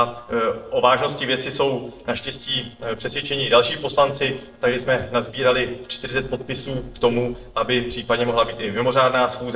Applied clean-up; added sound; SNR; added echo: neural separator model SepFormer DNS4.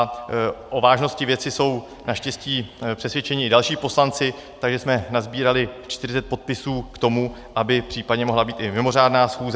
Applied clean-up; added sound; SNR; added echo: none; none; none; none.